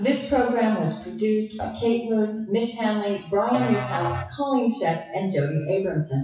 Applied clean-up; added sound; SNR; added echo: classical method WPE with log-MMSE.